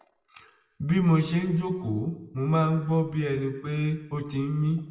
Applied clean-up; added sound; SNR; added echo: none; none; none; reverberation time 0.9 s.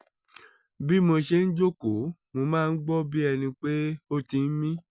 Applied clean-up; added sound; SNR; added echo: none; none; none; none.